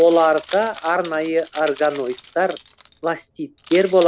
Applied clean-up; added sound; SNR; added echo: none; Keys jangling; 16 dB; none.